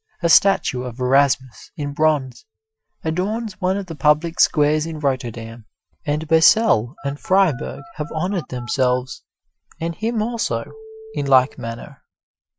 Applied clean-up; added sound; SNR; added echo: classical method Wiener filter.